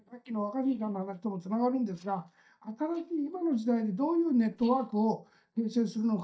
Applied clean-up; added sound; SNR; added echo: neural mask model DeepFilterNet 3.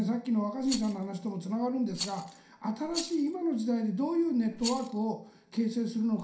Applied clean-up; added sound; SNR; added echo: none; Rattle; 14 dB; reverberation time 0.5 s.